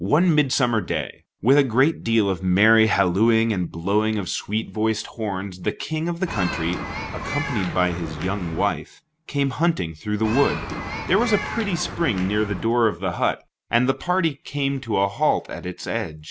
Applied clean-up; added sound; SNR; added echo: none; Human group actions; 7 dB; none.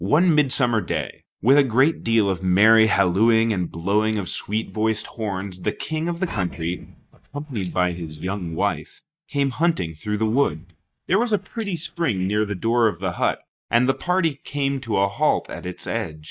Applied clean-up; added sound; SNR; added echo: neural mask model DeepFilterNet 3.